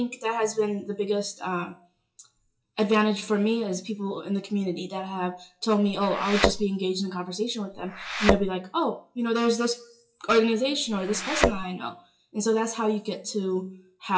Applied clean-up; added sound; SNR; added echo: classical method WPE with log-MMSE.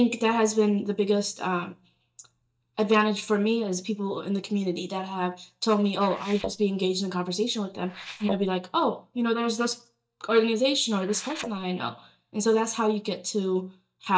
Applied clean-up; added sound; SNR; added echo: neural mask model DeepFilterNet 3.